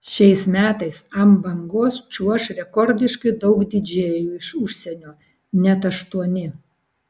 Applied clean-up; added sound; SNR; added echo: none; none; none; none.